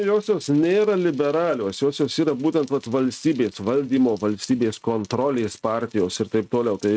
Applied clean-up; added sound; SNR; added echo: neural mask model RNNoise.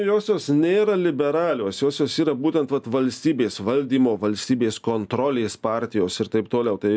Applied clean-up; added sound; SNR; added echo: none; none; none; none.